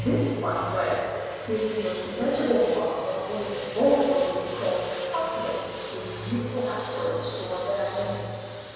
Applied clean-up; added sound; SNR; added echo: none; Fixed-wing aircraft, airplane; 10 dB; reverberation time 1.9 s.